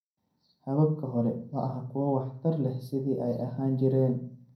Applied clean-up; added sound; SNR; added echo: none; none; none; reverberation time 0.6 s.